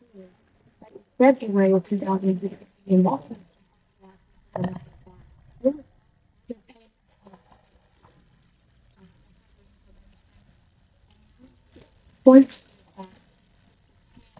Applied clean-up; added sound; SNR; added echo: neural mask model DeepFilterNet 3.